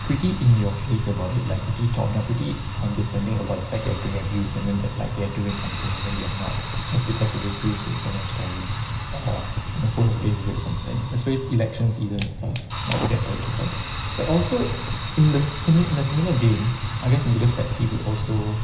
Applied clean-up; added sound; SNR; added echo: none; Fire; 5 dB; reverberation time 0.9 s.